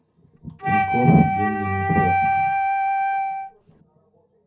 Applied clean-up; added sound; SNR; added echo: none; Wind instrument, woodwind instrument; -3 dB; reverberation time 0.3 s.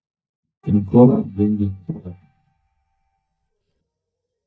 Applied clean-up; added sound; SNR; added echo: neural mask model DeepFilterNet 3.